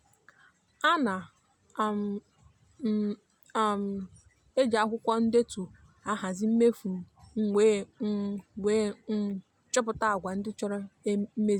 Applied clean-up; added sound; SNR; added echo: none; none; none; none.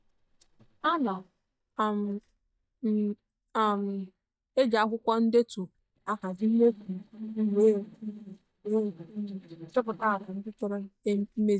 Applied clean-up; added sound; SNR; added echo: neural mask model DeepFilterNet 3.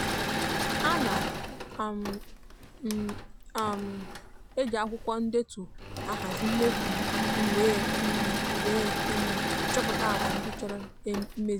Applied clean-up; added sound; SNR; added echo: none; Engine / Mechanisms; -1 dB; none.